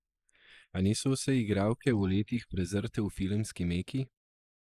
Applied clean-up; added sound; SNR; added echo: neural mask model Resemble Enhance denoiser.